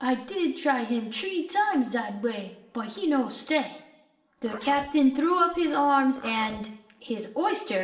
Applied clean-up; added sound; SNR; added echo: none; Zipper (clothing); 19 dB; reverberation time 0.8 s.